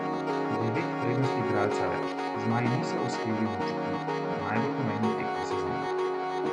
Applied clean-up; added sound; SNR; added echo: none; Piano; -4 dB; none.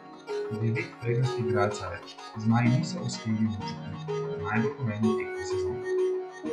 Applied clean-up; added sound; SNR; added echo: classical method log-MMSE.